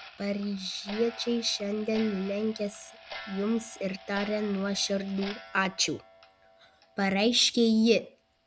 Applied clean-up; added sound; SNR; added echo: none; Clock; 17 dB; none.